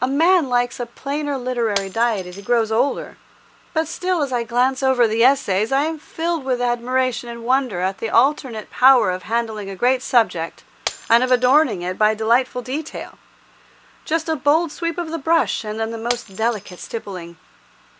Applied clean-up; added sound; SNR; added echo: none; Shatter; 18 dB; none.